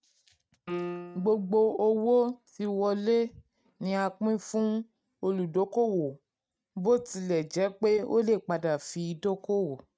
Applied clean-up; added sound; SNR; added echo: neural mask model RNNoise.